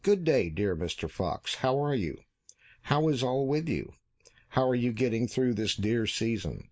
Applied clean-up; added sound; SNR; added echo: neural mask model Resemble Enhance denoiser.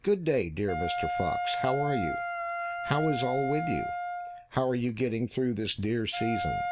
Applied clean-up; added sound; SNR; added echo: none; Wind instrument, woodwind instrument; 4 dB; none.